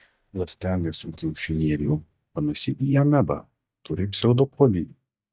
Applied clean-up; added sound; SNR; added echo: neural mask model DeepFilterNet 3.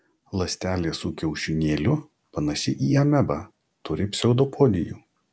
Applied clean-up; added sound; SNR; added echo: none; none; none; none.